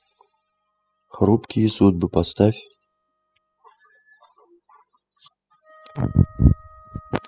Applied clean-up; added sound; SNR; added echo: classical method spectral subtraction.